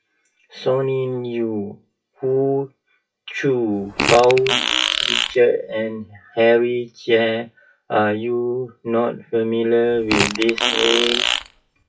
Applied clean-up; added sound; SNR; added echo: classical method WPE with log-MMSE.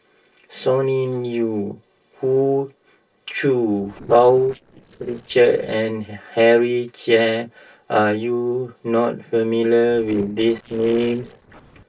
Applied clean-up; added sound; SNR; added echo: neural separator model SepFormer DNS4.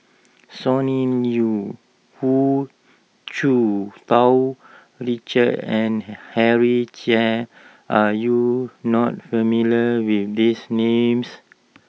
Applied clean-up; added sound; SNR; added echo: none; none; none; none.